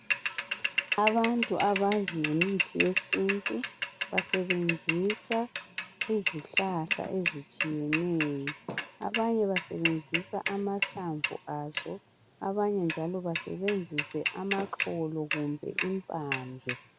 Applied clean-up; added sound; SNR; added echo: none; Mechanisms / Bicycle; -1 dB; none.